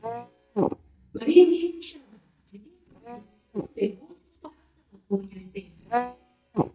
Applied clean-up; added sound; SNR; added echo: neural mask model DeepFilterNet 3.